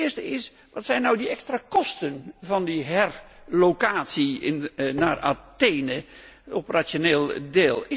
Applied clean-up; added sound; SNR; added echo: none; none; none; none.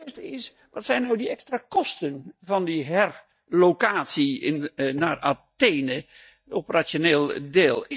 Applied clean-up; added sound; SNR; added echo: neural mask model DeepFilterNet 3.